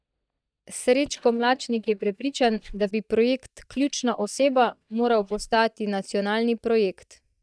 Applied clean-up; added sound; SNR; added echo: neural mask model DeepFilterNet 3.